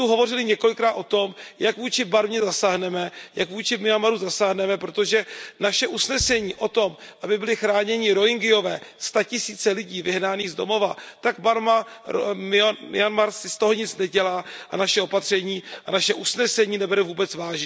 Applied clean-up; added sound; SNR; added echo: none; Bass drum; 15 dB; none.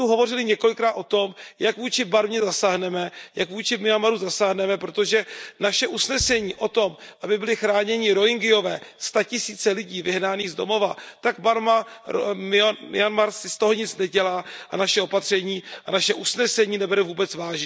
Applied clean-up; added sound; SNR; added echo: neural mask model DeepFilterNet 3.